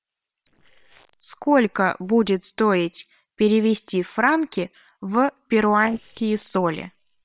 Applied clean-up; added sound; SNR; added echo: neural separator model SepFormer WHAM!.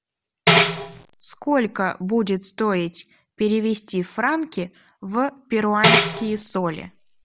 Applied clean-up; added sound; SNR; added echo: none; Tambourine; -2 dB; none.